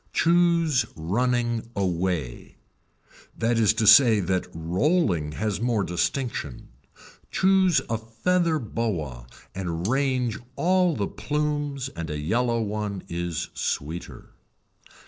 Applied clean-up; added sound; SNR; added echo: neural separator model SepFormer DNS4.